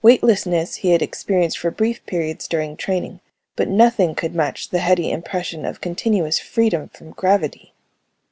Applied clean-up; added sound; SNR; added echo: none; none; none; none.